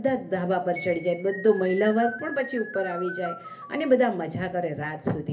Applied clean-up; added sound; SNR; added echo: none; Keyboard (musical); 12 dB; reverberation time 0.3 s.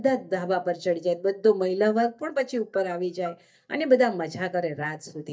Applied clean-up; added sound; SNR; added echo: neural mask model DeepFilterNet 3.